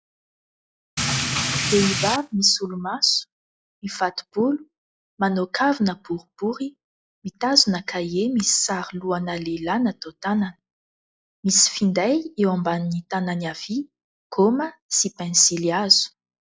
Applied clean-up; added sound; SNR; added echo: classical method log-MMSE.